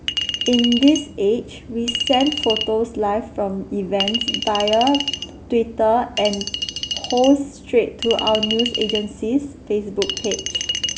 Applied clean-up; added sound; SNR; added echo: none; Chink, clink; 6 dB; none.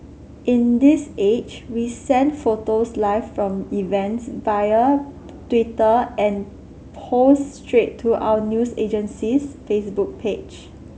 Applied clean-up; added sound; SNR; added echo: none; none; none; none.